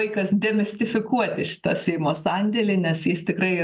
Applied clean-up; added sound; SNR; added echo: none; none; none; none.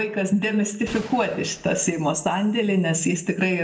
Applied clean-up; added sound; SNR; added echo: none; Gunshot, gunfire; 20 dB; reverberation time 1.6 s.